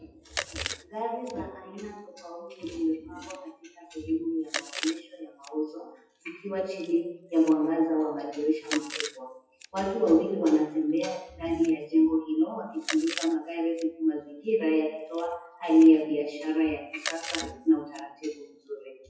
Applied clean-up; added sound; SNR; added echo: classical method WPE with log-MMSE.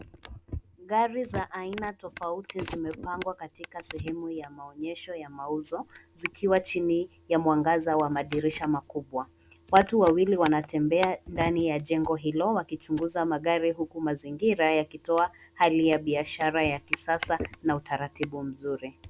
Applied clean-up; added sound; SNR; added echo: none; none; none; none.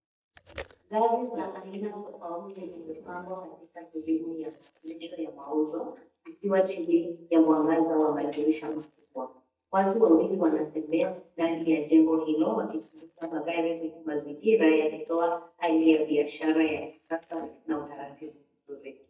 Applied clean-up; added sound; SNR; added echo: neural mask model DeepFilterNet 3.